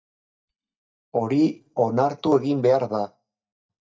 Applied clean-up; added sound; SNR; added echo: neural mask model DeepFilterNet 3.